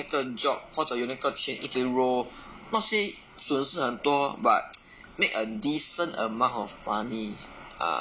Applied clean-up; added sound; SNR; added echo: none; none; none; none.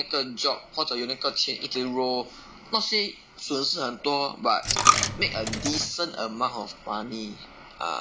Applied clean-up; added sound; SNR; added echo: none; Coin (dropping); -1 dB; none.